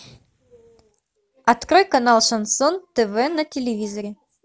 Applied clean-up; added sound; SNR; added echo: none; none; none; none.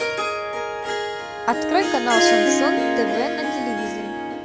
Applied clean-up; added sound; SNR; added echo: none; Harp; -4 dB; none.